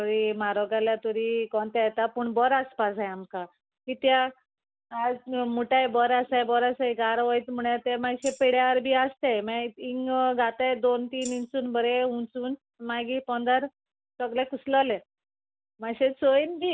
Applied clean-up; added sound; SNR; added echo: none; Tambourine; 17 dB; none.